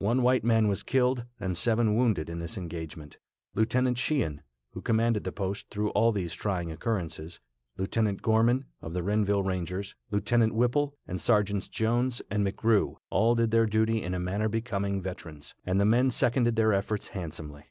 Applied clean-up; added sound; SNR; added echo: none; none; none; none.